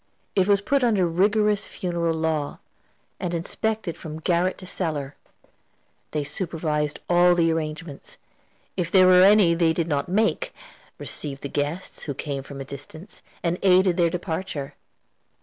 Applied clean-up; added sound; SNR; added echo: none; none; none; none.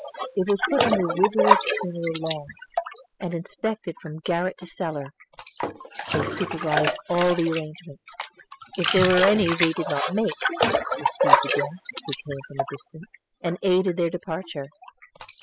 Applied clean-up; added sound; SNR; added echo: classical method spectral subtraction.